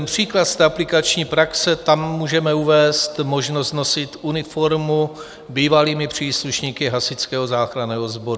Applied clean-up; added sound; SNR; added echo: none; none; none; none.